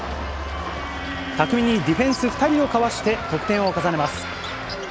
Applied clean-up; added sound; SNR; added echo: none; Wind instrument, woodwind instrument; 16 dB; none.